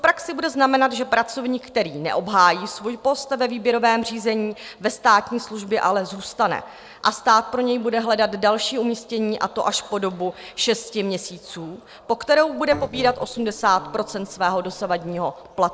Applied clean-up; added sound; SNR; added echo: neural separator model SepFormer DNS4.